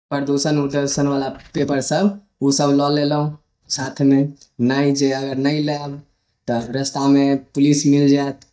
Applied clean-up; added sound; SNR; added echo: neural mask model DeepFilterNet 3.